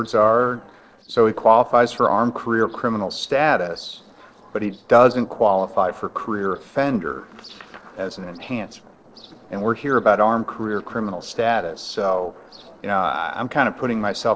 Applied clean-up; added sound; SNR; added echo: neural separator model SepFormer DNS4.